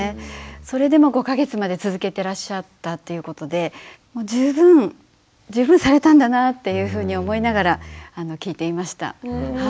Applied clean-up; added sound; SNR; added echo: none; none; none; none.